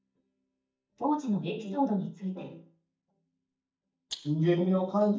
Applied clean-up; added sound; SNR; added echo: neural mask model DeepFilterNet 3.